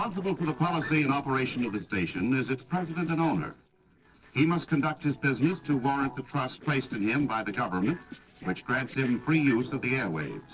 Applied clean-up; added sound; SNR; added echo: neural separator model SepFormer DNS4.